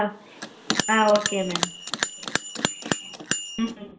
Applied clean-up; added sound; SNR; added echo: none; Bell; 2 dB; reverberation time 0.4 s.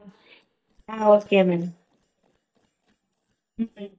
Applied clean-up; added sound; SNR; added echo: neural mask model DeepFilterNet 3.